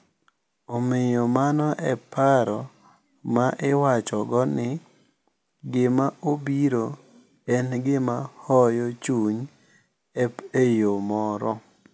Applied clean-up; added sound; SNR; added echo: none; none; none; none.